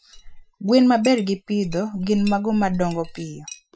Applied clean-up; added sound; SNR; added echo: classical method Wiener filter.